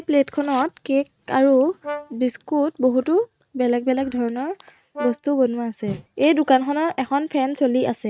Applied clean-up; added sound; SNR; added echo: neural mask model RNNoise.